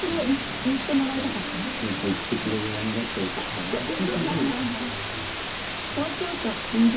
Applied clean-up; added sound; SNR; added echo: none; Water; 4 dB; reverberation time 0.4 s.